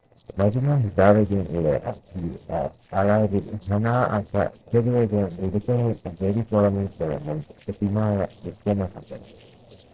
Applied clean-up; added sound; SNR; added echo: neural separator model SepFormer DNS4.